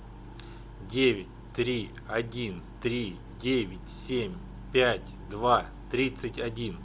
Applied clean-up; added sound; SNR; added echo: none; none; none; none.